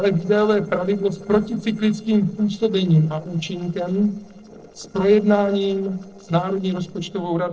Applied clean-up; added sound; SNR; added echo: neural separator model SepFormer DNS4.